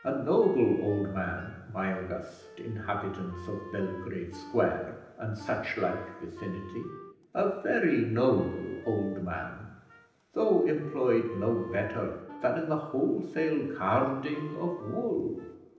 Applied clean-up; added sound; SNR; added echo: none; Wind instrument, woodwind instrument; 18 dB; reverberation time 0.9 s.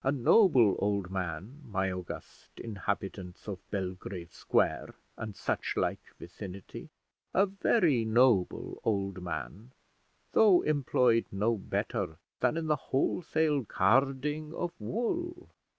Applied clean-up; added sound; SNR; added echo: none; none; none; none.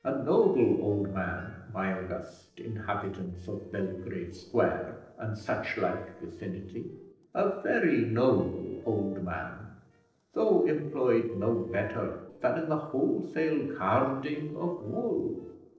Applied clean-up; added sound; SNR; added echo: neural separator model SepFormer DNS4.